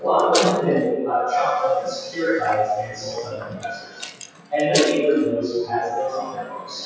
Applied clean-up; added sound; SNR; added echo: classical method WPE with log-MMSE.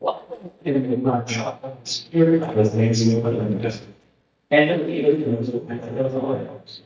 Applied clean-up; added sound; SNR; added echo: neural mask model DeepFilterNet 3.